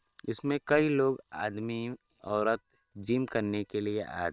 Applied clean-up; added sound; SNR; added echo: neural separator model SepFormer WHAM!.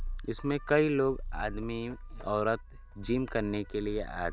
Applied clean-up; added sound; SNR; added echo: none; Purr; 9 dB; none.